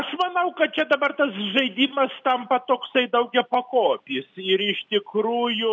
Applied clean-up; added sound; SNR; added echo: none; none; none; none.